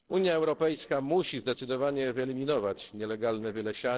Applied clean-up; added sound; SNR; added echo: neural separator model SepFormer DNS4.